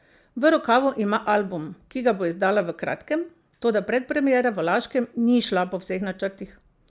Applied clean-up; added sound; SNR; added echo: none; none; none; none.